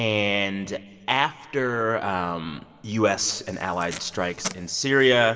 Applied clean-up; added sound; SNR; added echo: none; Packing tape, duct tape; 15 dB; reverberation time 1.8 s.